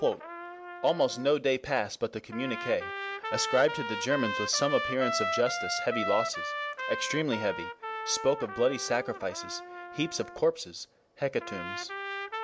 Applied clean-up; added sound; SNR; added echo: none; Trumpet; 6 dB; none.